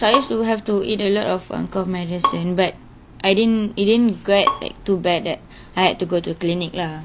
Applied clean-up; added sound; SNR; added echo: none; Bowed string instrument; 10 dB; none.